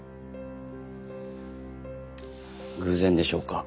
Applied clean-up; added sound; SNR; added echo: none; none; none; none.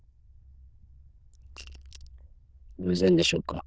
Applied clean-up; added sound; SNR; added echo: neural diffusion model UNIVERSE++.